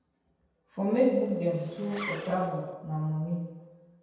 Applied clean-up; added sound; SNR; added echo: none; Zipper (clothing); 13 dB; reverberation time 1.1 s.